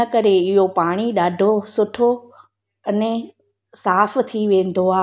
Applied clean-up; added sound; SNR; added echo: none; none; none; none.